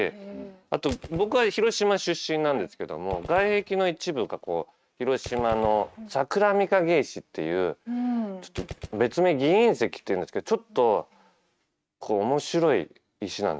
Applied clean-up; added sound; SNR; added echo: neural mask model RNNoise.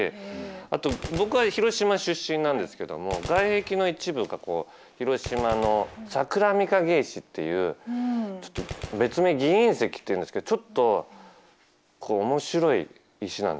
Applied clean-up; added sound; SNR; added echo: none; Gunshot, gunfire; 18 dB; none.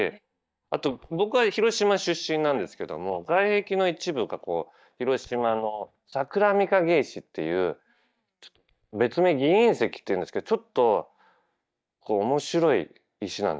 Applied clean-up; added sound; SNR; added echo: neural mask model DeepFilterNet 3.